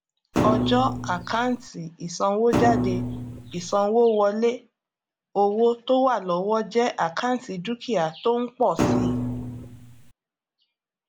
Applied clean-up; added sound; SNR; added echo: none; Thump, thud; 1 dB; none.